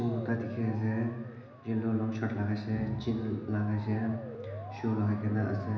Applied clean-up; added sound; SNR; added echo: none; Motor vehicle (road) / Siren; 16 dB; reverberation time 1.0 s.